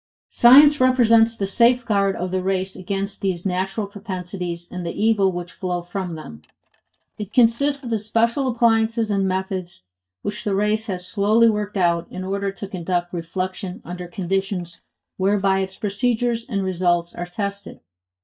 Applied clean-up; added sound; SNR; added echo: neural mask model DeepFilterNet 3.